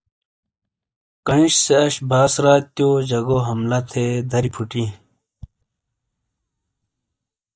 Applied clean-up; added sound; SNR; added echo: neural mask model DeepFilterNet 3.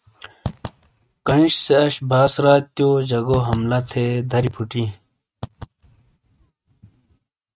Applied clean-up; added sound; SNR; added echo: neural mask model RNNoise.